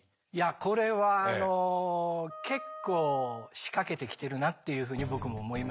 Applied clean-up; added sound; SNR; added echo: none; Wind instrument, woodwind instrument; 16 dB; none.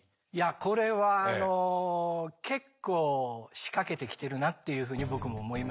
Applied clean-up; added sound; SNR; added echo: none; none; none; none.